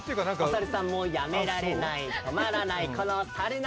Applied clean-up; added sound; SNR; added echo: none; none; none; none.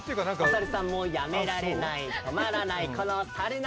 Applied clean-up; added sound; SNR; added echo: none; Marimba, xylophone; 7 dB; none.